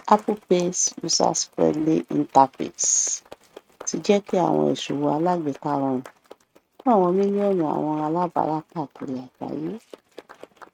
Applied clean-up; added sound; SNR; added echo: neural mask model RNNoise.